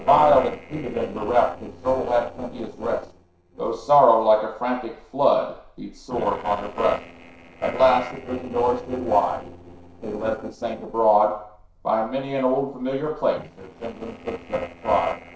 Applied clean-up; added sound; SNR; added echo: neural separator model SepFormer DNS4.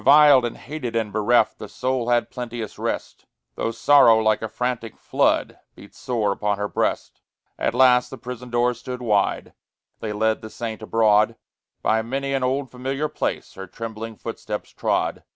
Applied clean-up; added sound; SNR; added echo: none; none; none; none.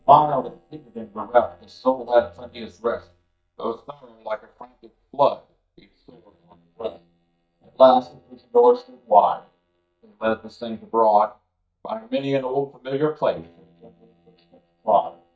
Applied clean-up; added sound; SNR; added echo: neural mask model DeepFilterNet 3.